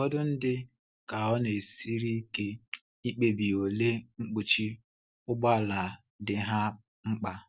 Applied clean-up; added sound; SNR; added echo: none; none; none; none.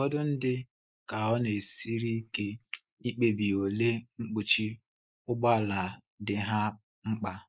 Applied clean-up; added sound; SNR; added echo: neural mask model Resemble Enhance denoiser.